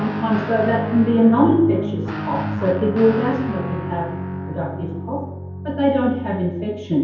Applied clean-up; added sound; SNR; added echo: none; Guitar; 7 dB; reverberation time 0.9 s.